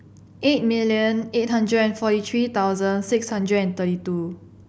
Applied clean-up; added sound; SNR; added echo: none; none; none; none.